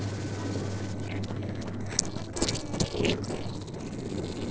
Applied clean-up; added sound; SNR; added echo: neural separator model SepFormer DNS4.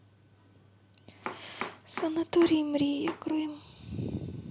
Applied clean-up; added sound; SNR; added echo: none; Domestic sounds, home sounds; 11 dB; none.